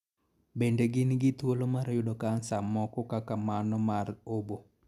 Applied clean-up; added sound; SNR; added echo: none; none; none; none.